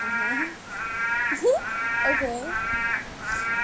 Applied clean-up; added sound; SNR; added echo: none; Rain / Frog; -4 dB; none.